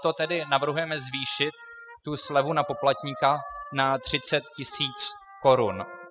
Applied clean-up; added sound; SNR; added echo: classical method spectral subtraction.